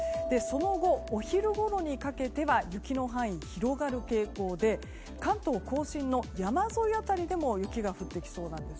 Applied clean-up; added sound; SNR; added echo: none; Keyboard (musical); 13 dB; none.